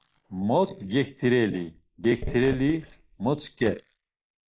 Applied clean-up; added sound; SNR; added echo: neural mask model Resemble Enhance denoiser.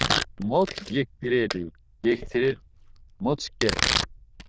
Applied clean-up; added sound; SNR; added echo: neural diffusion model UNIVERSE++.